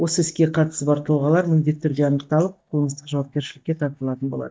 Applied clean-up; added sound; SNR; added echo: neural mask model DeepFilterNet 3.